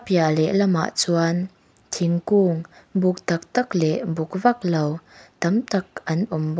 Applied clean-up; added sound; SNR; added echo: none; none; none; none.